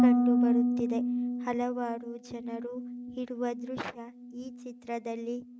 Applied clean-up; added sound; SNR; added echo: neural mask model RNNoise.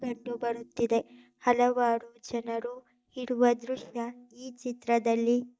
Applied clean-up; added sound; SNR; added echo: neural mask model DeepFilterNet 3.